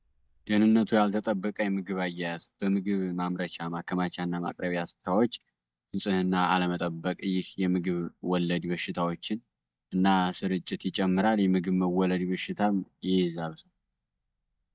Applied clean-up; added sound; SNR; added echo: neural mask model DeepFilterNet 3.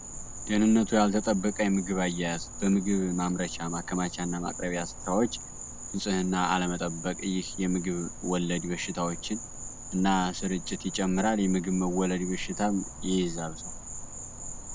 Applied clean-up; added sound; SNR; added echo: none; Insect; 10 dB; none.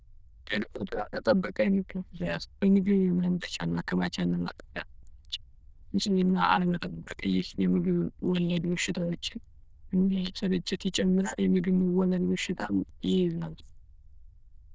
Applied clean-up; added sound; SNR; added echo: neural diffusion model UNIVERSE++.